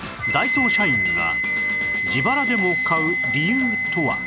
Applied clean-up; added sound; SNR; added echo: none; Wind instrument, woodwind instrument; -3 dB; none.